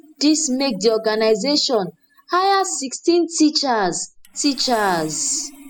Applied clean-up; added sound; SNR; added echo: classical method spectral subtraction.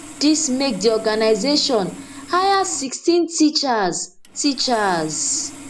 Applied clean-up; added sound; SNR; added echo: none; Sawing; 18 dB; none.